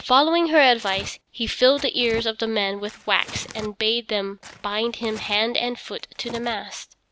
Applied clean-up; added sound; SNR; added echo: none; Tearing; 20 dB; none.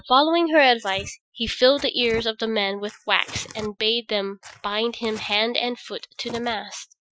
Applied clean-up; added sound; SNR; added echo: classical method Wiener filter.